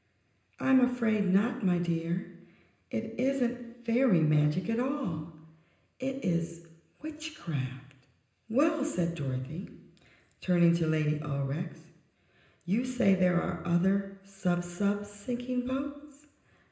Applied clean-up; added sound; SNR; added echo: none; none; none; reverberation time 0.9 s.